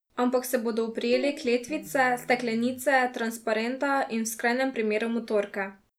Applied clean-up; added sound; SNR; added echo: none; Guitar; 17 dB; none.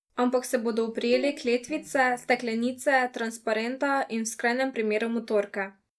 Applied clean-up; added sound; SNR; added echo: neural mask model DeepFilterNet 3.